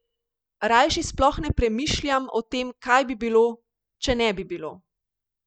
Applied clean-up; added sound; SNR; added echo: none; none; none; none.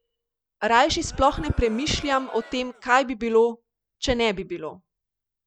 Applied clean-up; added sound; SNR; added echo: none; Crowd; 19 dB; none.